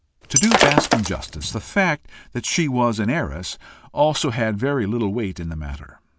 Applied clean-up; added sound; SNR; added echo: none; Shatter; -2 dB; none.